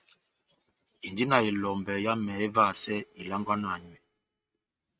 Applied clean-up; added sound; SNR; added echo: neural mask model RNNoise.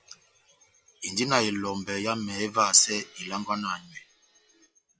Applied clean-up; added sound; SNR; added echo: classical method log-MMSE.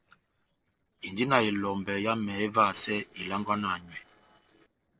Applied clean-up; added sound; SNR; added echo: neural separator model SepFormer DNS4.